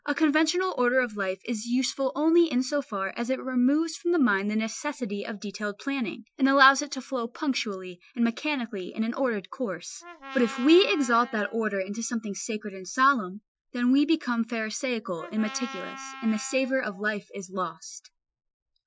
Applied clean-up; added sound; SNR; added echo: classical method Wiener filter.